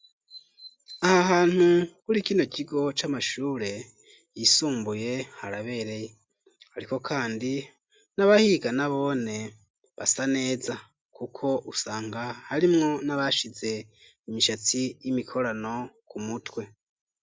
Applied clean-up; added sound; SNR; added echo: none; none; none; none.